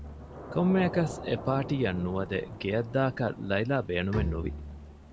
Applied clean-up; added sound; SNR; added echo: none; Bowed string instrument + Thunder / Rain; 9 dB; none.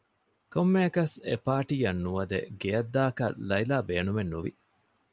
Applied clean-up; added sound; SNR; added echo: none; none; none; none.